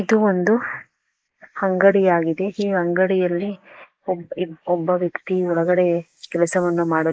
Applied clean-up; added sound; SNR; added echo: neural mask model Resemble Enhance denoiser.